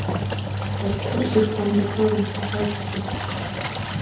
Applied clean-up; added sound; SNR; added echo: none; Engine; 0 dB; reverberation time 0.8 s.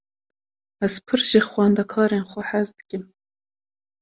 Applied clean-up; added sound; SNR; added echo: none; none; none; none.